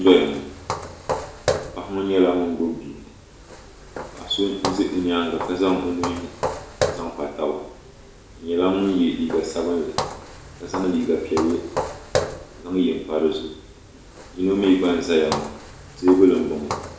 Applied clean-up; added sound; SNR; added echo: none; Walk, footsteps; 9 dB; reverberation time 0.6 s.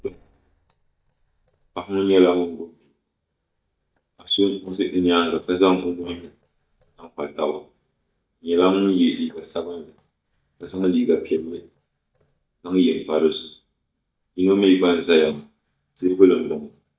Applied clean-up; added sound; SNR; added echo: neural mask model DeepFilterNet 3.